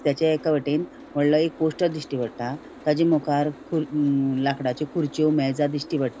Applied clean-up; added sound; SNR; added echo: none; Boat, Water vehicle; 20 dB; none.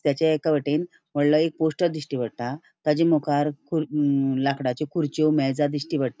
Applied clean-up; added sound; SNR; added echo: none; none; none; none.